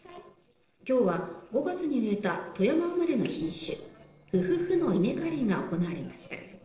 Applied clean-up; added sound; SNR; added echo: neural separator model SepFormer DNS4.